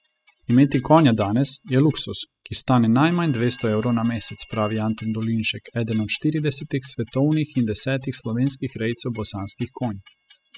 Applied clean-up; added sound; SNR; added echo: classical method spectral subtraction.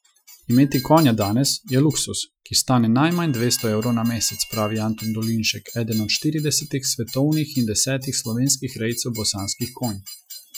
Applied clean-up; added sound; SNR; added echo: classical method Wiener filter.